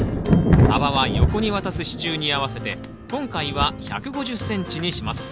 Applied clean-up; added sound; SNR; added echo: none; Thunder; -3 dB; none.